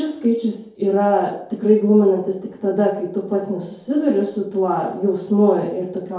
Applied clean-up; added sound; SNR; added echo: none; none; none; reverberation time 2.2 s.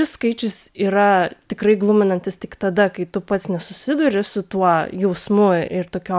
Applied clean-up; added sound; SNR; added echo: none; none; none; none.